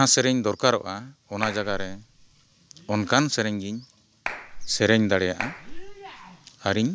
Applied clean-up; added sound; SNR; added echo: none; Clapping; 9 dB; none.